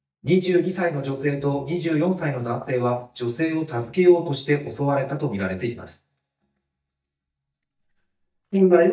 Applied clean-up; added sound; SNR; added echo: neural mask model DeepFilterNet 3.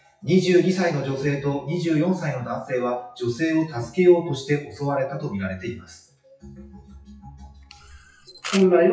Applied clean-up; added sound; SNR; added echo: classical method WPE with log-MMSE.